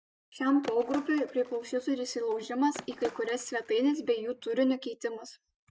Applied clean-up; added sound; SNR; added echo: none; Skateboard; 16 dB; none.